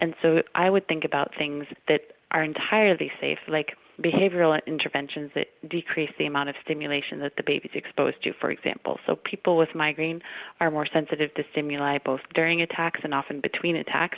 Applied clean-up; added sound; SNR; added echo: none; none; none; none.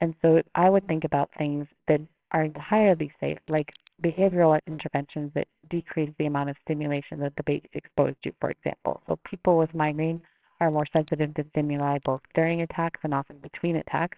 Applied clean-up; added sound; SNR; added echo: neural separator model SepFormer WHAMR!.